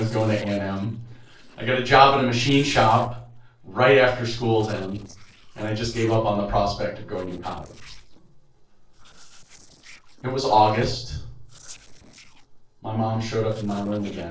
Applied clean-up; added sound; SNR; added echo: neural separator model SepFormer DNS4.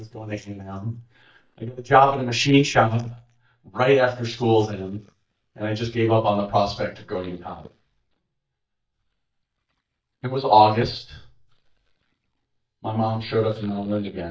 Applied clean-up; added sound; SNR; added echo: neural mask model DeepFilterNet 3.